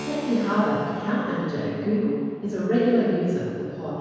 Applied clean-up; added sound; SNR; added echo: none; Keyboard (musical); 15 dB; reverberation time 1.9 s.